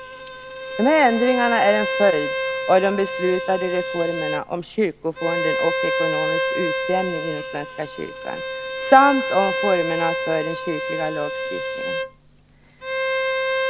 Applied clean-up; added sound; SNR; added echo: none; Bowed string instrument; 3 dB; none.